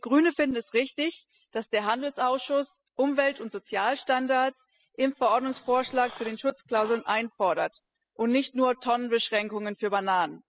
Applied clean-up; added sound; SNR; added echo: classical method spectral subtraction.